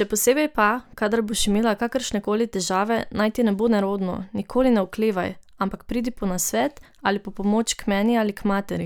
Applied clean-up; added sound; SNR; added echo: none; none; none; none.